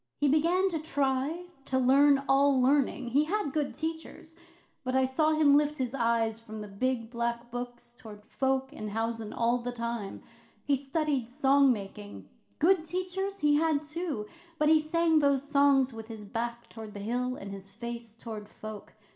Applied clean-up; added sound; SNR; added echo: none; none; none; reverberation time 1.8 s.